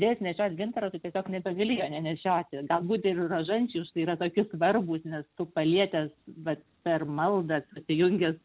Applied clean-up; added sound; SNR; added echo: none; none; none; none.